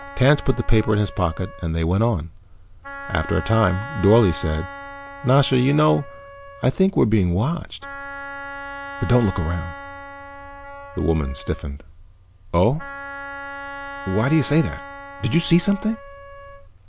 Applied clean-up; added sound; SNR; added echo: none; Wind instrument, woodwind instrument; 15 dB; none.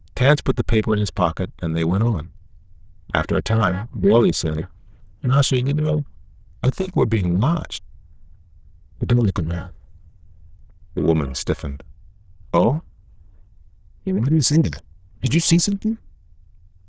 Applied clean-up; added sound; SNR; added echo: neural diffusion model UNIVERSE++.